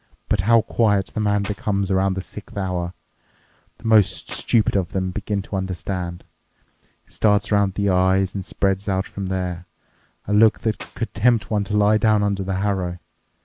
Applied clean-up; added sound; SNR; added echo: none; Clapping; 17 dB; none.